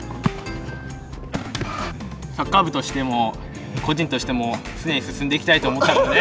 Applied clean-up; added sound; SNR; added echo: none; none; none; none.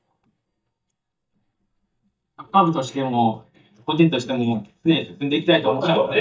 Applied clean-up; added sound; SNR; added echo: neural mask model DeepFilterNet 3.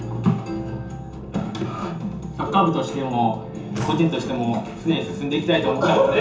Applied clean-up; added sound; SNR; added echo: none; Drawer open or close; 17 dB; reverberation time 0.6 s.